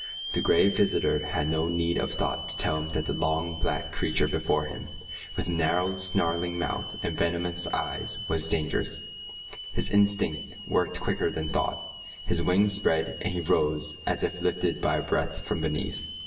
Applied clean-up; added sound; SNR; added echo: none; Hiss / Alarm; 12 dB; reverberation time 0.9 s.